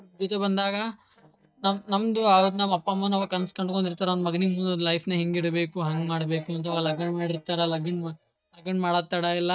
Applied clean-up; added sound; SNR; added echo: neural mask model DeepFilterNet 3.